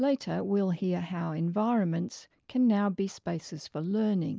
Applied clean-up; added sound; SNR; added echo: none; none; none; none.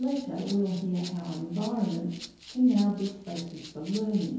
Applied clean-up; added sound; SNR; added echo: none; Rattle (instrument); 19 dB; reverberation time 2.2 s.